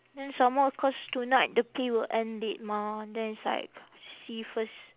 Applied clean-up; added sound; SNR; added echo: none; none; none; none.